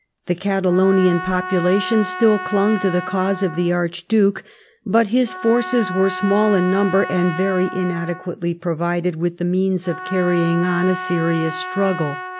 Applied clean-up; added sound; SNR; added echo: none; Trumpet; 11 dB; none.